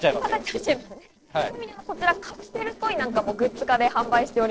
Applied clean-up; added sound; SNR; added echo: neural separator model SepFormer DNS4.